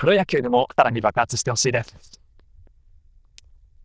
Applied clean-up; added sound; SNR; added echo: neural diffusion model UNIVERSE++.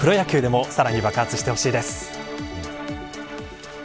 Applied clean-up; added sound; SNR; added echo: none; Accordion; 16 dB; none.